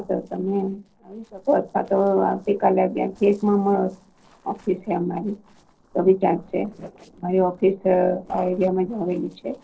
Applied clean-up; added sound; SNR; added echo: neural separator model SepFormer DNS4.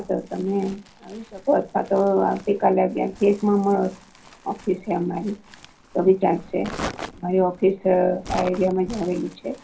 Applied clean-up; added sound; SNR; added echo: none; Crumpling, crinkling; 17 dB; reverberation time 0.3 s.